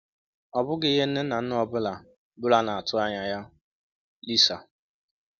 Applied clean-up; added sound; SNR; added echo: none; none; none; none.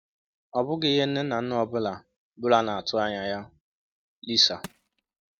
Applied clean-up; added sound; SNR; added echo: neural mask model RNNoise.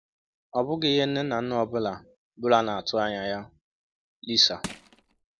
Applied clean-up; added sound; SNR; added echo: none; Crushing; 12 dB; none.